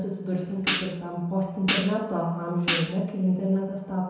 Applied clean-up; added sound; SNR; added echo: none; Hi-hat; 0 dB; reverberation time 1.0 s.